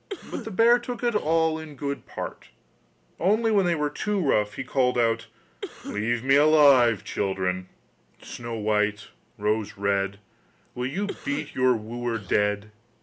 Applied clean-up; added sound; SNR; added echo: none; Cough; 15 dB; none.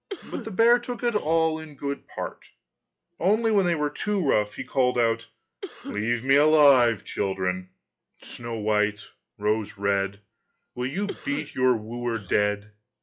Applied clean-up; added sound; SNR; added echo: classical method log-MMSE.